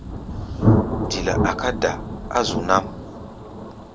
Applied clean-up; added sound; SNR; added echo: none; Thunder; -2 dB; none.